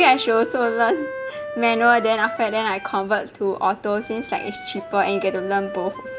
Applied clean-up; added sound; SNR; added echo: none; Wind instrument, woodwind instrument; 12 dB; none.